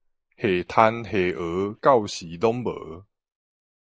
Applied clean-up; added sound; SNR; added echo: neural mask model Resemble Enhance denoiser.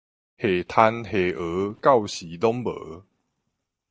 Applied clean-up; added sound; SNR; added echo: neural mask model DeepFilterNet 3.